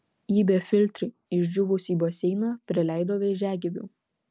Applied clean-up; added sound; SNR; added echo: none; none; none; none.